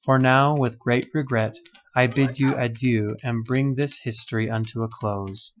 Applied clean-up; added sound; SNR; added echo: classical method Wiener filter.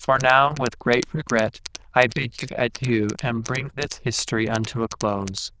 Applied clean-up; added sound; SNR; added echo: neural diffusion model UNIVERSE++.